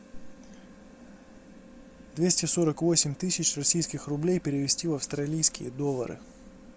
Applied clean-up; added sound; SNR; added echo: none; none; none; none.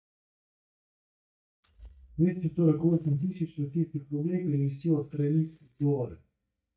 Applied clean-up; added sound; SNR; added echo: neural mask model DeepFilterNet 3.